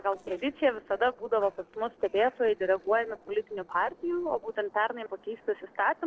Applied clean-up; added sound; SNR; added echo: neural separator model SepFormer DNS4.